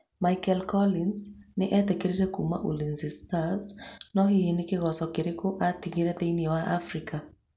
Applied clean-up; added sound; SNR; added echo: none; none; none; none.